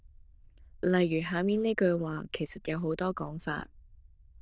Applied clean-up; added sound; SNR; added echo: neural diffusion model UNIVERSE++.